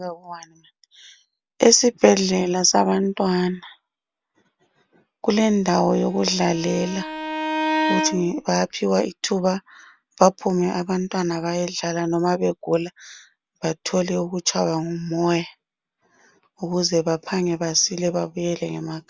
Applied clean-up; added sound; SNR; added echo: none; Bowed string instrument; 4 dB; none.